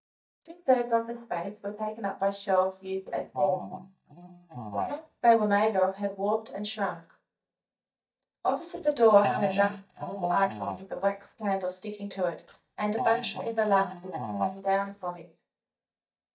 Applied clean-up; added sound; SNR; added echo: neural mask model DeepFilterNet 3.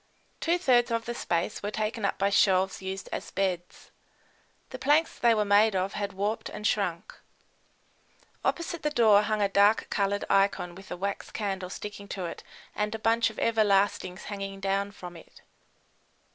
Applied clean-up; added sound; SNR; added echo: none; none; none; none.